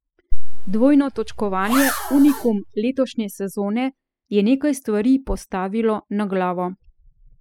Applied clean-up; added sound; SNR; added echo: classical method spectral subtraction.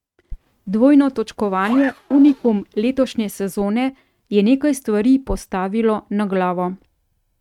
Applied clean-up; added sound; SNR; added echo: neural mask model RNNoise.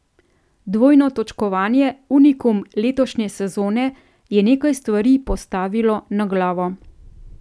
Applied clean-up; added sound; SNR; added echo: none; none; none; none.